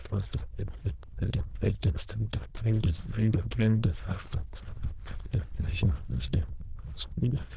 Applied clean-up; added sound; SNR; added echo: neural diffusion model UNIVERSE++.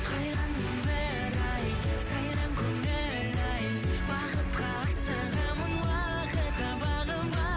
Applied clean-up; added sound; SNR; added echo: none; Wind; 19 dB; none.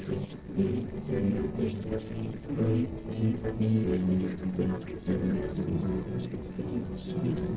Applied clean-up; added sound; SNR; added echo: neural separator model SepFormer DNS4.